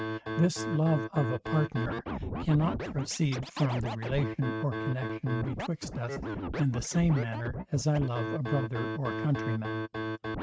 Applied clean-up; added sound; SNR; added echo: neural mask model RNNoise.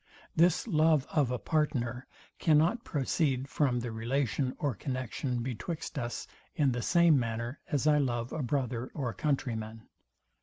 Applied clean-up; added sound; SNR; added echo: none; none; none; none.